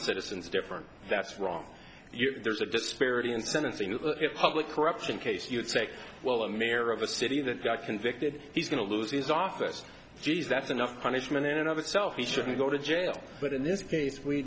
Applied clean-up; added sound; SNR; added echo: none; none; none; none.